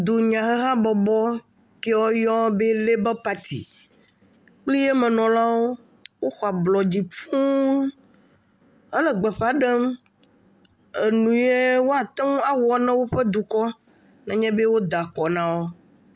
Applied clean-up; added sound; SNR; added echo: none; none; none; none.